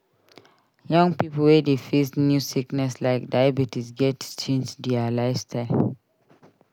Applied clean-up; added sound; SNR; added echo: none; none; none; none.